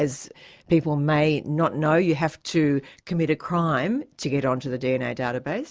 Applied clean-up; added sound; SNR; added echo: none; none; none; none.